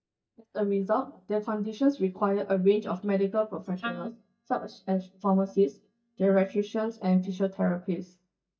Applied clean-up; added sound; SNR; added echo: neural mask model DeepFilterNet 3.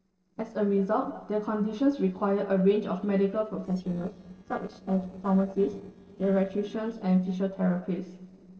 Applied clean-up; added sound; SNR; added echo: neural separator model SepFormer DNS4.